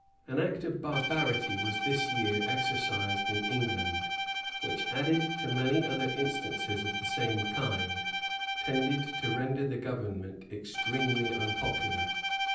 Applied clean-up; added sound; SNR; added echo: none; Bowed string instrument; 1 dB; reverberation time 0.6 s.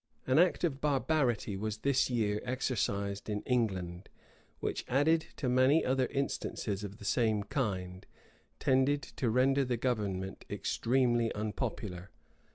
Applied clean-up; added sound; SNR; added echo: none; none; none; none.